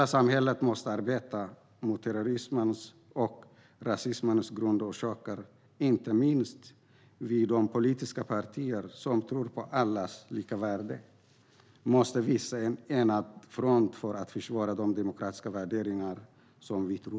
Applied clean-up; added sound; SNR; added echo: none; none; none; none.